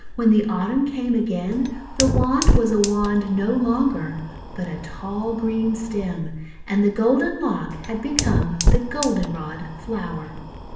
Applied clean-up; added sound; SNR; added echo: none; Fire; 3 dB; reverberation time 0.8 s.